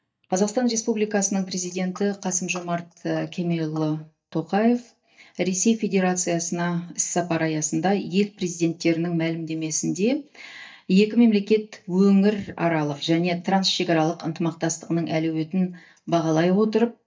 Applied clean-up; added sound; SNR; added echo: neural mask model DeepFilterNet 3.